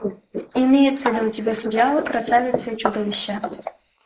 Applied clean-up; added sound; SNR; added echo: neural mask model Resemble Enhance denoiser.